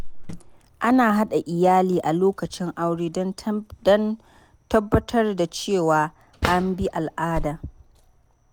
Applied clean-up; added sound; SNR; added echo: none; Cricket + Drawer open or close; 13 dB; none.